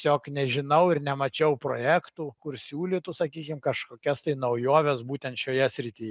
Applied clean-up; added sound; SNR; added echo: none; none; none; none.